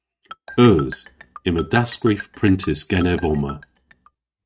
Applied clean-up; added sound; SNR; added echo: neural mask model RNNoise.